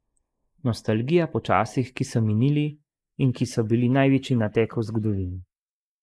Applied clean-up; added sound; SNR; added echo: neural mask model Resemble Enhance denoiser.